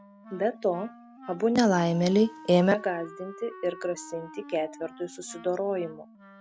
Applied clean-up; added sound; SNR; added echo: none; Wind instrument, woodwind instrument; 19 dB; none.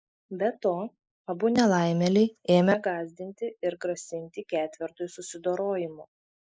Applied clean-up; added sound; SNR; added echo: neural mask model Resemble Enhance denoiser.